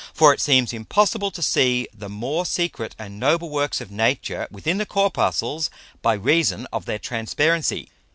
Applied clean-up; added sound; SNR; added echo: none; none; none; none.